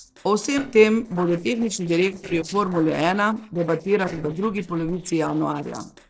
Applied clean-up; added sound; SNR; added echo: neural separator model SepFormer DNS4.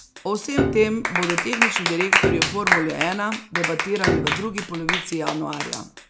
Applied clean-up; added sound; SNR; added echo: none; Piano + Clapping; -1 dB; none.